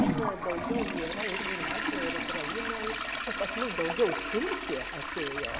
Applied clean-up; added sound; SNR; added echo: none; Toilet flush; -3 dB; none.